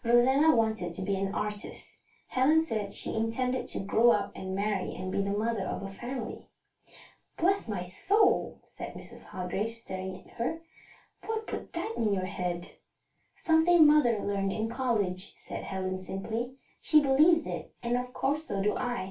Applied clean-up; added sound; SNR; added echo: none; none; none; reverberation time 0.2 s.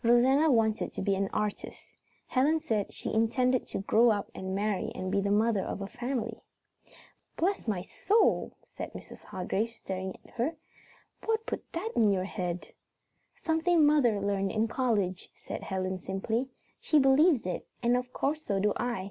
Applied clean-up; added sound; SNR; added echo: none; none; none; none.